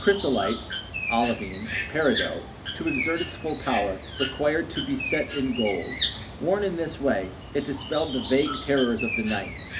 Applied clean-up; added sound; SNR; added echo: none; Bird; 5 dB; reverberation time 0.3 s.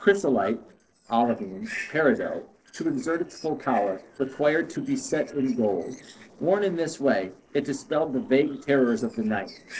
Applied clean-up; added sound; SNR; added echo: neural separator model SepFormer DNS4.